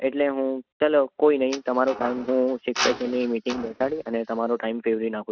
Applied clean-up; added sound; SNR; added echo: neural mask model RNNoise.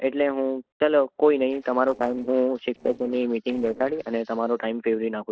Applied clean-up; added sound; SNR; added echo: neural separator model SepFormer DNS4.